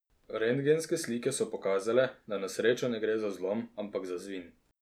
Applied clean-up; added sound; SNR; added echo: none; none; none; none.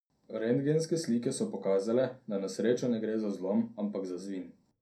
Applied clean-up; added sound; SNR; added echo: none; none; none; reverberation time 0.2 s.